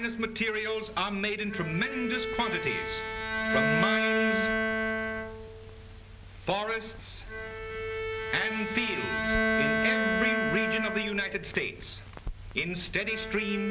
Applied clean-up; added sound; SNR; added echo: none; Bowed string instrument; -1 dB; none.